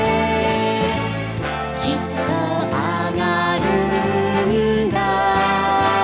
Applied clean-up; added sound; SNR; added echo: none; none; none; none.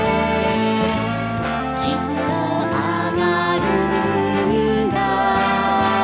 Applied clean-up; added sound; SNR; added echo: none; Wind instrument, woodwind instrument; 5 dB; none.